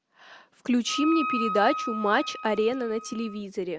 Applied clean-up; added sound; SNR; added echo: none; Wind instrument, woodwind instrument; 7 dB; none.